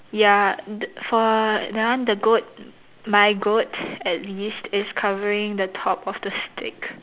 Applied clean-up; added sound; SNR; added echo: none; none; none; none.